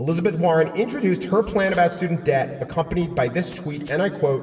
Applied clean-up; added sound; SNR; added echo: none; Tambourine; 15 dB; reverberation time 2.0 s.